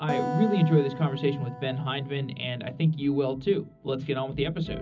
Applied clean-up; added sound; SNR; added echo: none; Acoustic guitar; 11 dB; reverberation time 0.4 s.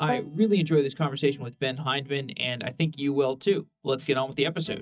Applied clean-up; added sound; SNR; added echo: neural mask model DeepFilterNet 3.